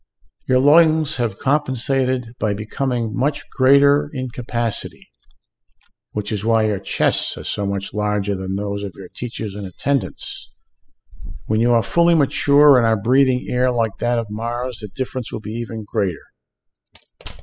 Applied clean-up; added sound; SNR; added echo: classical method spectral subtraction.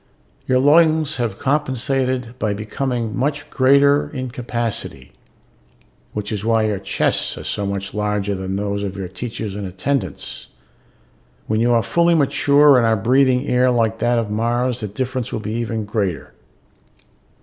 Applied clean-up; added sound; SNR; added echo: none; none; none; none.